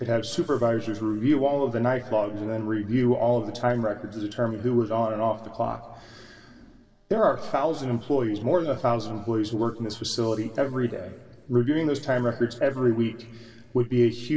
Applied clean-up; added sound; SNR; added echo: none; none; none; reverberation time 2.1 s.